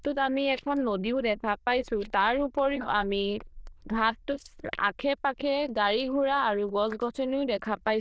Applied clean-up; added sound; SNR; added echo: neural diffusion model UNIVERSE++.